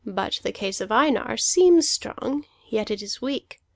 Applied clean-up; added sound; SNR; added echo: none; none; none; none.